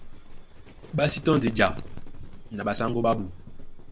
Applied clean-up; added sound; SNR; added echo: none; Livestock, farm animals, working animals; 10 dB; none.